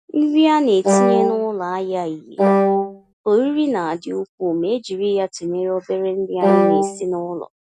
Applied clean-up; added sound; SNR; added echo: none; Wind instrument, woodwind instrument; -4 dB; none.